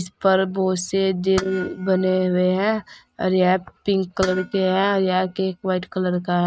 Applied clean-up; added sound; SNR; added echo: neural mask model RNNoise.